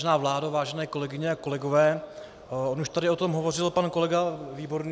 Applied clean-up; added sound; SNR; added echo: none; none; none; none.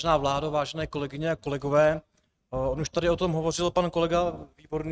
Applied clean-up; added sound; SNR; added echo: neural mask model RNNoise.